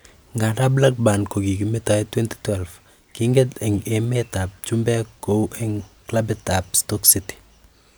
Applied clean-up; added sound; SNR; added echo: none; none; none; none.